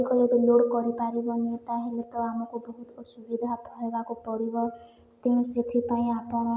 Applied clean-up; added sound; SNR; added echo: none; none; none; none.